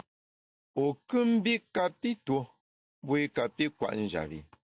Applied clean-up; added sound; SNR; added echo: none; none; none; none.